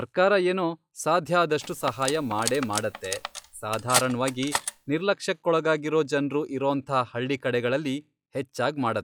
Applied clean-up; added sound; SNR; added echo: classical method log-MMSE.